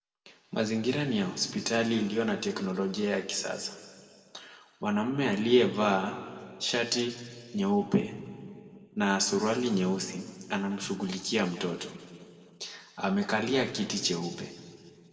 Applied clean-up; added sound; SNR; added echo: none; none; none; reverberation time 1.7 s.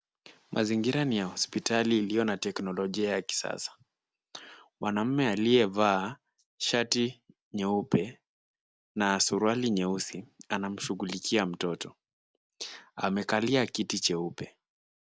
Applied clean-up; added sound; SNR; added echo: none; none; none; none.